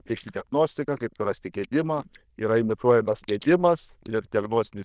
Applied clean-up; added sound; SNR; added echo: neural diffusion model UNIVERSE++.